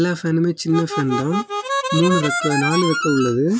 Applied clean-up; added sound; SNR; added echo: classical method log-MMSE.